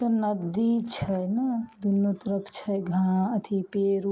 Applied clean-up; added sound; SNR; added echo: none; none; none; none.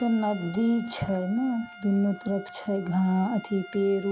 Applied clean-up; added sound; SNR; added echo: none; Trumpet; 18 dB; none.